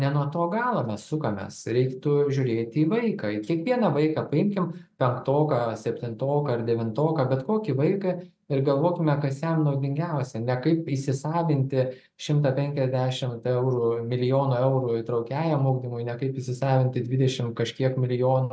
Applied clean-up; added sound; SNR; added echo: none; none; none; none.